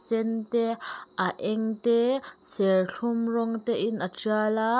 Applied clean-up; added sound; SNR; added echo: none; none; none; none.